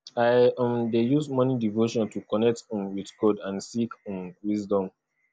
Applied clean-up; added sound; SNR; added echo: none; none; none; none.